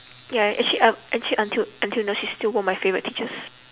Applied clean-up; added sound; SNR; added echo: none; none; none; none.